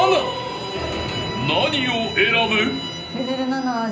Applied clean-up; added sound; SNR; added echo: none; Bowed string instrument; 11 dB; reverberation time 0.5 s.